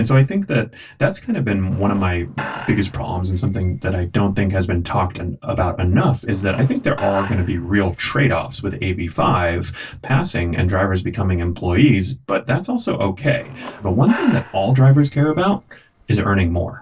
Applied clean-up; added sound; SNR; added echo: neural separator model SepFormer DNS4.